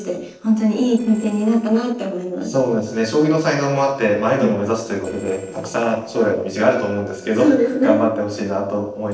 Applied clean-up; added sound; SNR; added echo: neural separator model SepFormer DNS4.